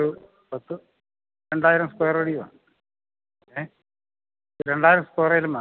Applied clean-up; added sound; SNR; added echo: none; none; none; none.